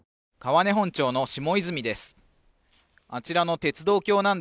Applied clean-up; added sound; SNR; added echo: none; none; none; none.